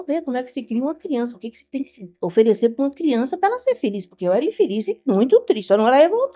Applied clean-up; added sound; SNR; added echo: neural mask model DeepFilterNet 3.